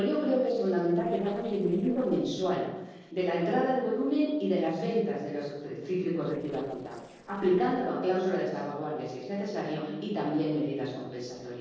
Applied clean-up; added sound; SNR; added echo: neural separator model SepFormer DNS4.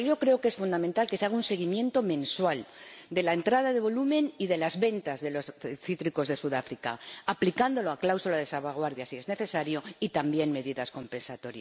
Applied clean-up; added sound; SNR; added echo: none; none; none; none.